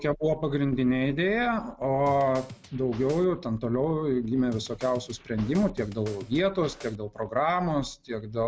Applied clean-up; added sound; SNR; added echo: none; Scratching (performance technique); 18 dB; none.